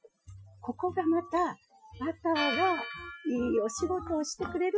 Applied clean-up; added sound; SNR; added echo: classical method Wiener filter.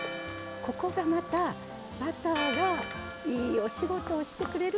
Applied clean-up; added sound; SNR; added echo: none; Church bell; 9 dB; none.